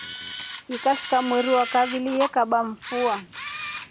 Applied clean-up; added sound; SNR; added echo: none; Camera; 4 dB; none.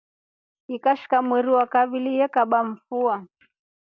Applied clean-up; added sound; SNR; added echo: none; none; none; none.